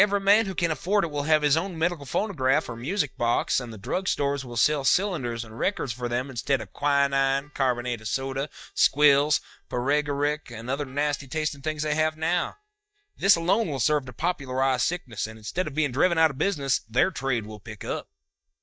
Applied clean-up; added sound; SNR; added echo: neural mask model DeepFilterNet 3.